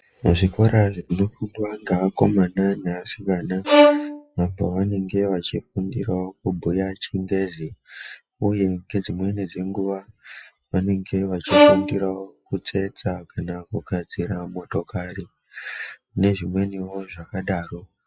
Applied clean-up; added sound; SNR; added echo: classical method log-MMSE.